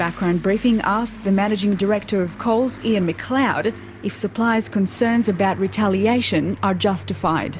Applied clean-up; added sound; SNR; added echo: none; Aircraft; 16 dB; none.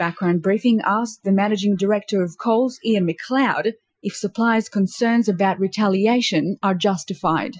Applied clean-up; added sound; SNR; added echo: classical method Wiener filter.